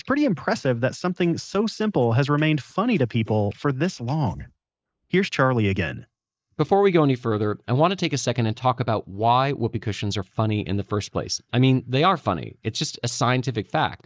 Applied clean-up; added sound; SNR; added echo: neural mask model Resemble Enhance denoiser.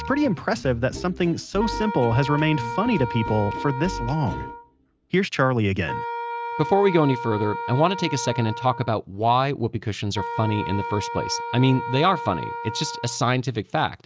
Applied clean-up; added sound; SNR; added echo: none; Wind instrument, woodwind instrument; 9 dB; none.